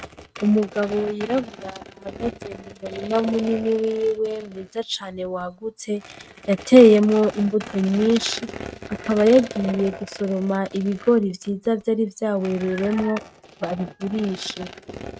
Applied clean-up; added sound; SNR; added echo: neural mask model RNNoise.